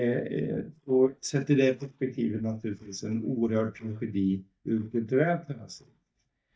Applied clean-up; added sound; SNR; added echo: neural mask model DeepFilterNet 3.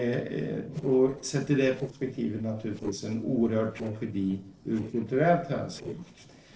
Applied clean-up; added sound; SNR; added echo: neural separator model SepFormer DNS4.